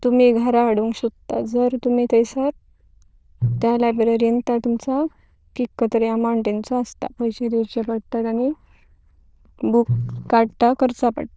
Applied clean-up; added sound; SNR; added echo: neural diffusion model UNIVERSE++.